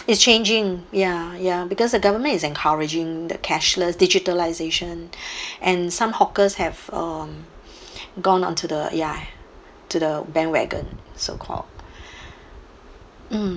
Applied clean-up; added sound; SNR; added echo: none; none; none; none.